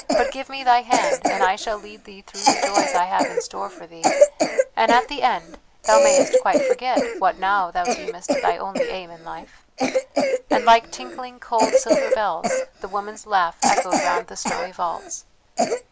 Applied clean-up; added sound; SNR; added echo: none; Cough; -1 dB; none.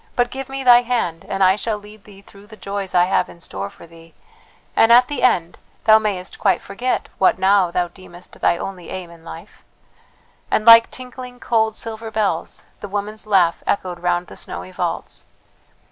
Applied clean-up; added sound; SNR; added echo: none; none; none; none.